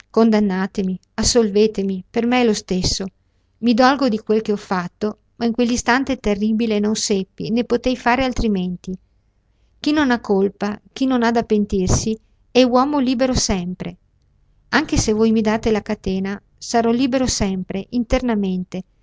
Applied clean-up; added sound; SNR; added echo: none; none; none; none.